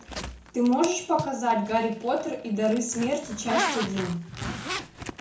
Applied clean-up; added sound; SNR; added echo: none; Zipper (clothing); 8 dB; reverberation time 0.5 s.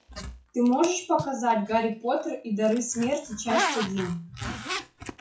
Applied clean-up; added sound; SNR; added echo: classical method WPE with log-MMSE.